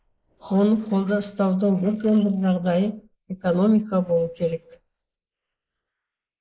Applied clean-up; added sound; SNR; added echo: neural mask model Resemble Enhance denoiser.